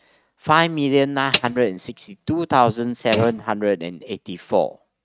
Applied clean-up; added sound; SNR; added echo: neural mask model RNNoise.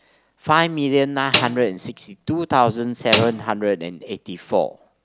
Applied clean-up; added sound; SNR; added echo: none; Snare drum; 6 dB; none.